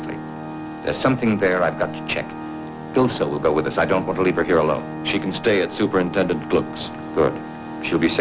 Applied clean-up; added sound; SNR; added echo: none; Organ; 10 dB; none.